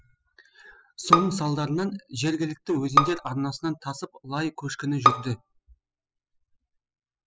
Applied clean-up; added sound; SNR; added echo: classical method spectral subtraction.